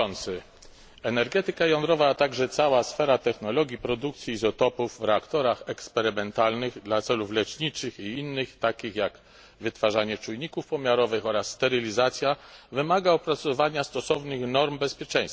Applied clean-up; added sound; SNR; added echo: none; none; none; none.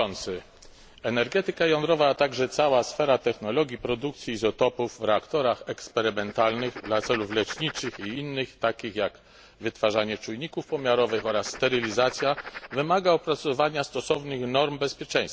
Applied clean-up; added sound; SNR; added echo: none; Writing; 14 dB; none.